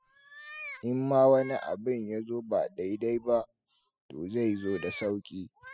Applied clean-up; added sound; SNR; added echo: classical method spectral subtraction.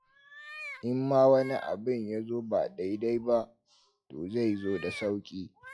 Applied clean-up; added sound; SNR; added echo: classical method log-MMSE.